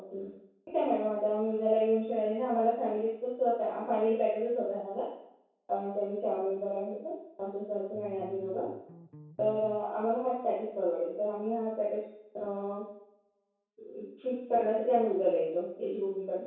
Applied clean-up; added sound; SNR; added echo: none; Bass guitar; 18 dB; reverberation time 0.7 s.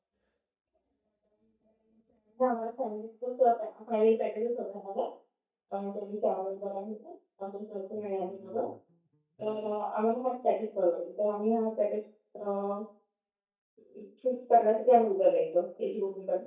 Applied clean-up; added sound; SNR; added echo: neural mask model DeepFilterNet 3.